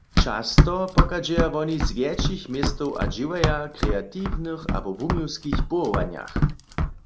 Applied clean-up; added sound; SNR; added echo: none; Run; -4 dB; none.